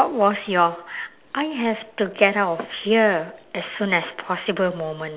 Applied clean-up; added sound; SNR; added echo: none; none; none; none.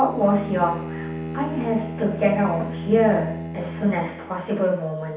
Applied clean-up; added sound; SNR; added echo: none; Bowed string instrument; 8 dB; reverberation time 0.7 s.